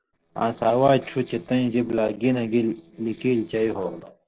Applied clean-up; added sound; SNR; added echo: neural separator model SepFormer DNS4.